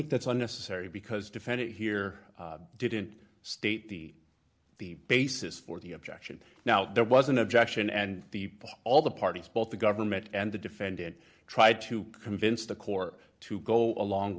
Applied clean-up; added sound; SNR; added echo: none; none; none; none.